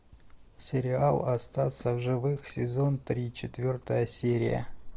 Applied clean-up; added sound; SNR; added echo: none; Dog; 17 dB; none.